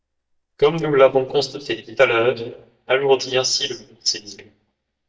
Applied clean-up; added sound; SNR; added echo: neural mask model DeepFilterNet 3.